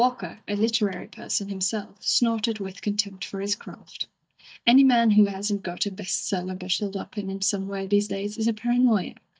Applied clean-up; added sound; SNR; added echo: neural mask model DeepFilterNet 3.